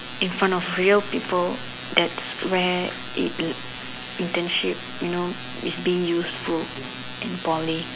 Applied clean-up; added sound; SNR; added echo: none; none; none; none.